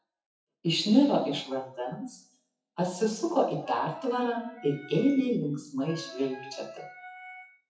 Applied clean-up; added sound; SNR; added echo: classical method WPE with log-MMSE.